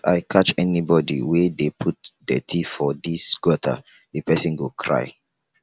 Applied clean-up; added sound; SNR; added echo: none; none; none; none.